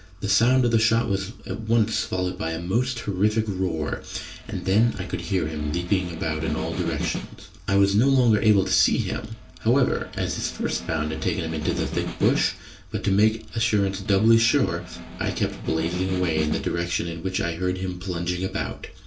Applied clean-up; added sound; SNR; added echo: none; Snare drum; 12 dB; reverberation time 0.2 s.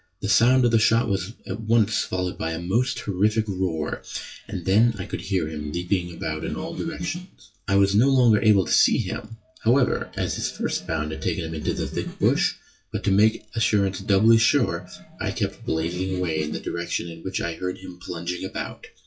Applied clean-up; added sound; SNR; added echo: classical method WPE with log-MMSE.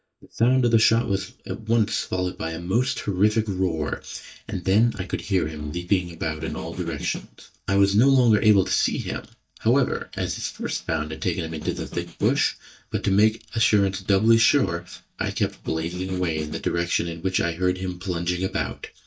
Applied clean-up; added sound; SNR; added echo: neural mask model DeepFilterNet 3.